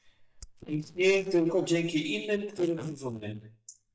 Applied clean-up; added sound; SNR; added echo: neural mask model DeepFilterNet 3.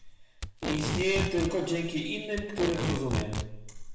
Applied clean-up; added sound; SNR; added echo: none; Packing tape, duct tape; 3 dB; reverberation time 0.8 s.